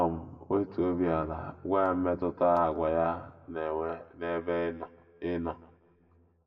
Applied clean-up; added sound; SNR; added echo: none; none; none; reverberation time 1.1 s.